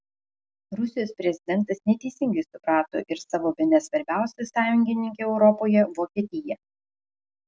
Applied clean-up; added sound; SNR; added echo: none; none; none; none.